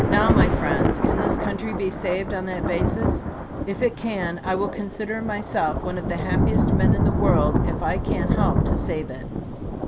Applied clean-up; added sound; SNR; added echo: none; Thunder / Rain; -4 dB; none.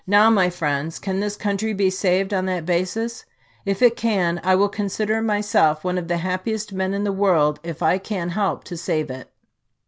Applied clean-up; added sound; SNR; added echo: none; none; none; none.